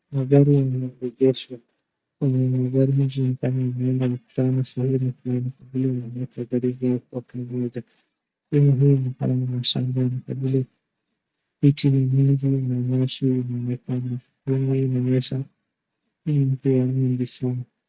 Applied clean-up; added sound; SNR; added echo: neural mask model DeepFilterNet 3.